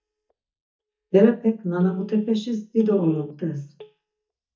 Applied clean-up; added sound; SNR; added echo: neural mask model DeepFilterNet 3.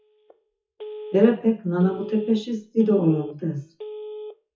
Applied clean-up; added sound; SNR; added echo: classical method WPE with log-MMSE.